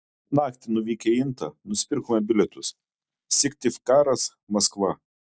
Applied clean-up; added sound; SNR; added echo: neural mask model DeepFilterNet 3.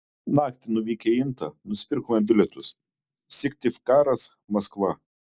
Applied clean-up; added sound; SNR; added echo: neural mask model Resemble Enhance denoiser.